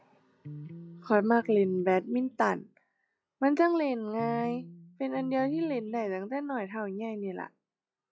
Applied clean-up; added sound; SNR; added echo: classical method log-MMSE.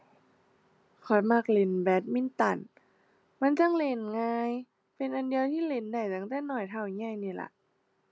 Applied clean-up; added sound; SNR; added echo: none; none; none; none.